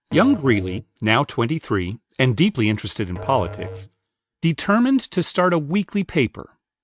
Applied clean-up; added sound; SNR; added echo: neural mask model RNNoise.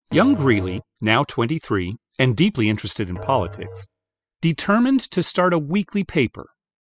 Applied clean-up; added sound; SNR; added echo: classical method spectral subtraction.